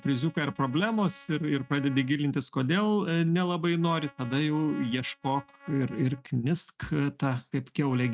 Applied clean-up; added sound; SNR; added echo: neural mask model RNNoise.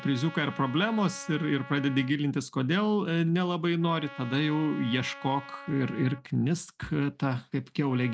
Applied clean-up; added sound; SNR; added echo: none; Trumpet; 19 dB; none.